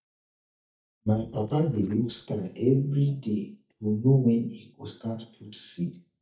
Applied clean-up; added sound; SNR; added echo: neural mask model DeepFilterNet 3.